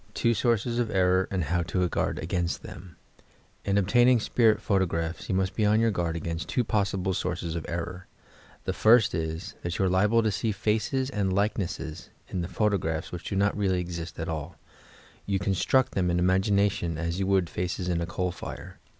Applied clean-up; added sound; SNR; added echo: none; none; none; none.